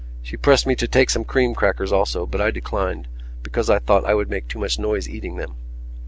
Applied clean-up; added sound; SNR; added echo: none; none; none; none.